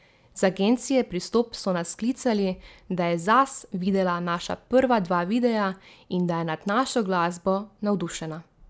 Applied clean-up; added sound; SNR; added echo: none; none; none; none.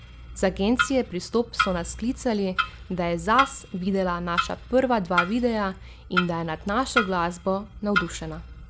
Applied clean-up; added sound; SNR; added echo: none; Clock; 5 dB; none.